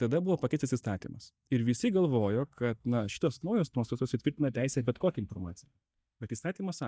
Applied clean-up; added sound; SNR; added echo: neural mask model DeepFilterNet 3.